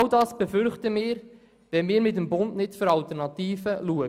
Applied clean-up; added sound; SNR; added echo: none; none; none; none.